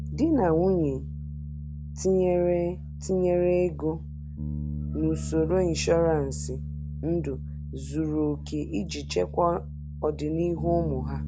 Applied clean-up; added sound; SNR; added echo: none; Bass guitar; 7 dB; none.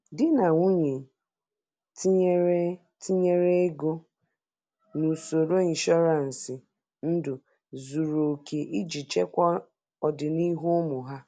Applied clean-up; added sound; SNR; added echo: none; none; none; none.